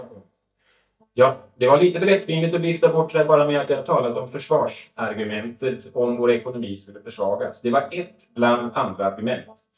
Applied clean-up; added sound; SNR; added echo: neural mask model DeepFilterNet 3.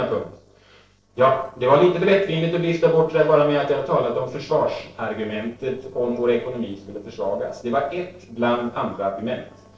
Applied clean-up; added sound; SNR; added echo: neural separator model SepFormer DNS4.